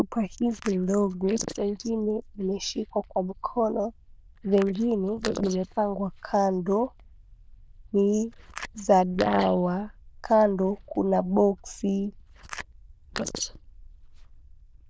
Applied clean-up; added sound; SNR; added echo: neural diffusion model UNIVERSE++.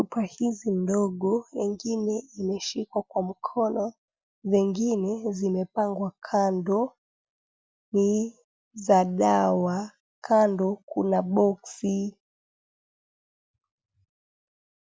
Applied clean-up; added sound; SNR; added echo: none; none; none; none.